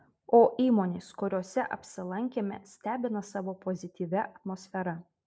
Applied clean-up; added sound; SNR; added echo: none; none; none; none.